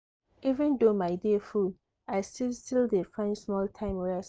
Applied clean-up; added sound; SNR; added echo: none; none; none; none.